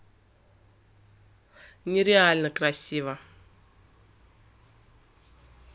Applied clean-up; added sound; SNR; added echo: none; none; none; none.